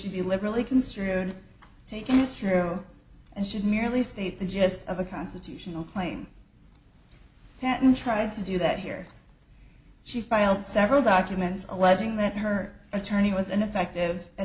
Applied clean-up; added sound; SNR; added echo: none; none; none; none.